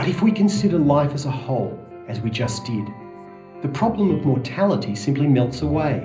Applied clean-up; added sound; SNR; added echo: none; none; none; reverberation time 0.5 s.